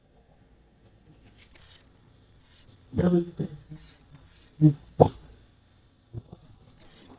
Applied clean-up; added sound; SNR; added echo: neural mask model DeepFilterNet 3.